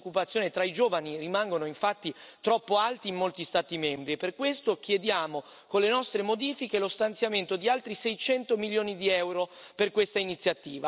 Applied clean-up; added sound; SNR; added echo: none; none; none; none.